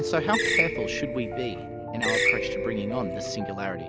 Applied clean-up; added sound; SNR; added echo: none; Screech + Piano; -3 dB; none.